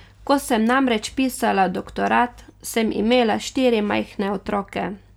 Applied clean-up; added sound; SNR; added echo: none; none; none; none.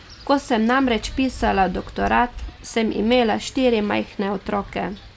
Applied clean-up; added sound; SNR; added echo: none; Wind; 16 dB; none.